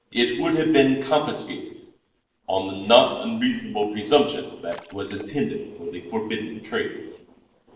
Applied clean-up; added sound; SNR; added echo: neural separator model SepFormer DNS4.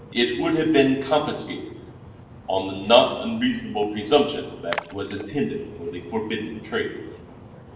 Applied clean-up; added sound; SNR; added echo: none; Splash, splatter; 17 dB; reverberation time 0.9 s.